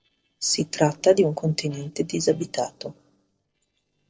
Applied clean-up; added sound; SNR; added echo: neural separator model SepFormer DNS4.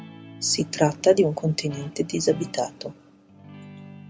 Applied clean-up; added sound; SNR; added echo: none; Guitar; 17 dB; none.